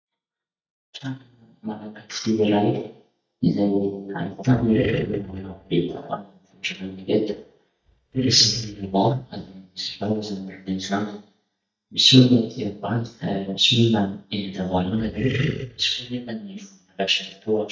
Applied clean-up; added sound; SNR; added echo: neural mask model DeepFilterNet 3.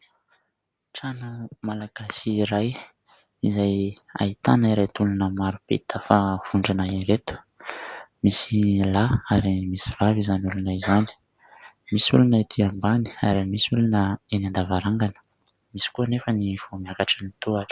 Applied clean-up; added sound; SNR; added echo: none; none; none; none.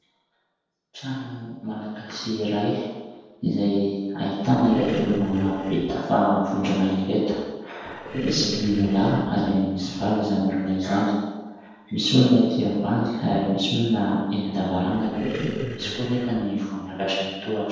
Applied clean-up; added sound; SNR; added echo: neural separator model SepFormer DNS4.